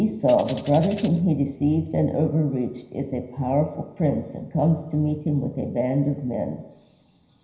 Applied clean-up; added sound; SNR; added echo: none; Tambourine; 11 dB; reverberation time 0.9 s.